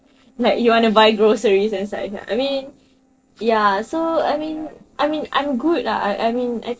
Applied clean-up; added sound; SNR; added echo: neural separator model SepFormer DNS4.